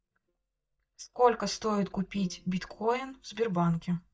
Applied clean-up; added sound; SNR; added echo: neural mask model DeepFilterNet 3.